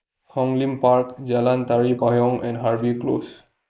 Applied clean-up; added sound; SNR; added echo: neural mask model Resemble Enhance denoiser.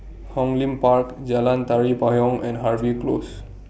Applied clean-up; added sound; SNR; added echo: none; none; none; none.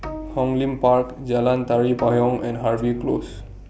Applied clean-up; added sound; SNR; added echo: none; Bowed string instrument; 17 dB; none.